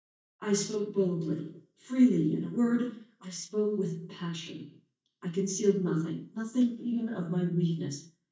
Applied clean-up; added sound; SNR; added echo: neural mask model DeepFilterNet 3.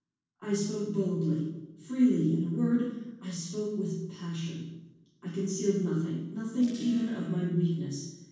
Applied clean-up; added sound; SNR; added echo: neural separator model SepFormer DNS4.